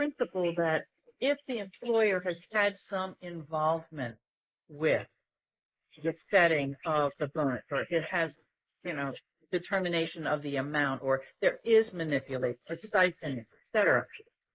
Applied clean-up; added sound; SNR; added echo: neural mask model Resemble Enhance denoiser.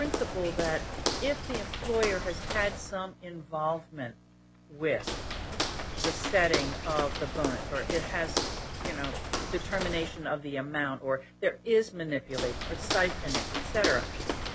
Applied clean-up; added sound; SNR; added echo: none; Walk, footsteps; 3 dB; none.